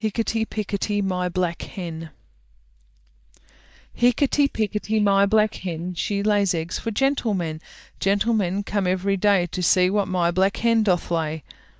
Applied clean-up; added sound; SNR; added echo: neural mask model DeepFilterNet 3.